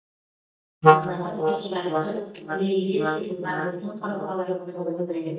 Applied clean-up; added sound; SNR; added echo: neural mask model DeepFilterNet 3.